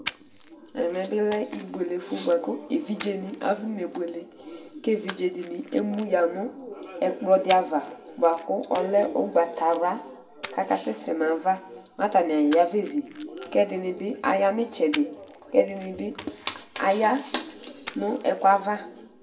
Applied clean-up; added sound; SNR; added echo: none; Splash, splatter; 18 dB; reverberation time 0.5 s.